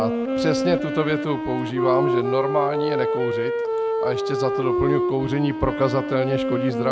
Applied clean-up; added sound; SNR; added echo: none; Wind instrument, woodwind instrument; 0 dB; none.